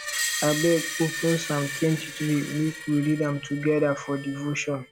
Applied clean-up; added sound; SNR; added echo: none; Screech; 8 dB; none.